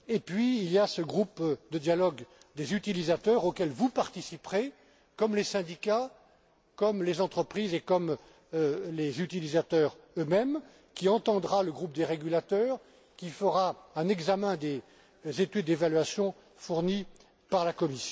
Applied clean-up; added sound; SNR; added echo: none; none; none; none.